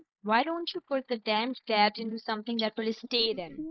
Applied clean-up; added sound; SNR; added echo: neural mask model Resemble Enhance denoiser.